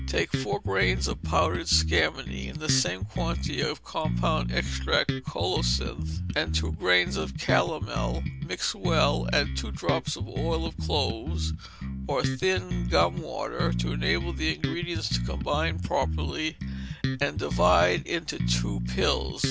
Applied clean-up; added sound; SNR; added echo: none; Bass guitar; 2 dB; none.